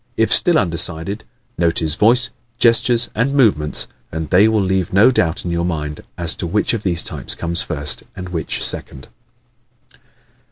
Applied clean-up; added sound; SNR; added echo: none; none; none; none.